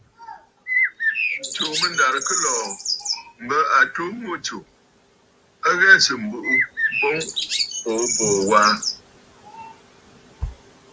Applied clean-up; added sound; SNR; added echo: none; Bird; 1 dB; none.